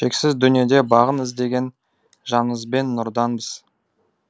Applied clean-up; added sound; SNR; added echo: none; none; none; none.